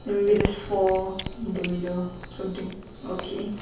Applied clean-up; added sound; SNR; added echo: none; Cat; 9 dB; reverberation time 0.7 s.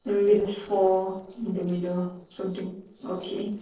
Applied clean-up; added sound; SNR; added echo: neural separator model SepFormer DNS4.